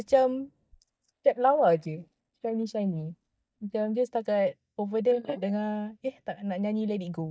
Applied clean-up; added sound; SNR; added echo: neural mask model DeepFilterNet 3.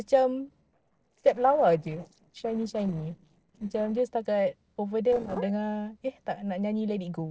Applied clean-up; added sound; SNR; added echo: neural separator model SepFormer DNS4.